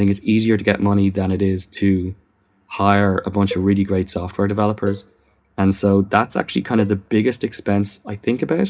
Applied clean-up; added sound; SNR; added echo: none; Cowbell; 17 dB; reverberation time 0.3 s.